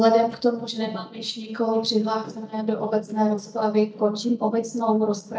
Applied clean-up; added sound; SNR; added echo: neural mask model DeepFilterNet 3.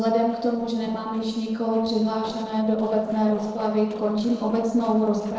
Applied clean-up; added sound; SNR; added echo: neural separator model SepFormer DNS4.